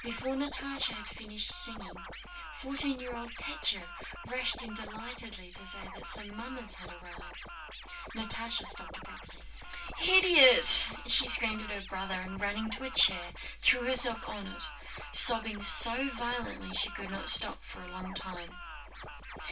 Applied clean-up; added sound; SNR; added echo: none; Scratching (performance technique); 16 dB; reverberation time 0.1 s.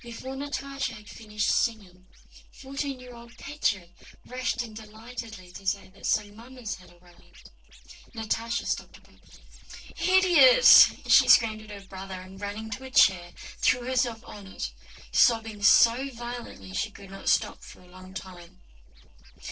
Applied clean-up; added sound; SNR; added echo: neural separator model SepFormer DNS4.